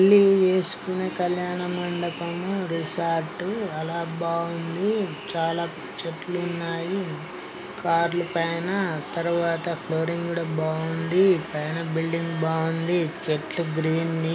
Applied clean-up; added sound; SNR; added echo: none; none; none; none.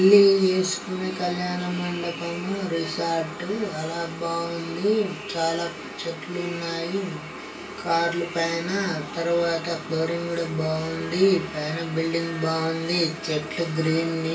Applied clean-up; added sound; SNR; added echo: none; none; none; reverberation time 0.3 s.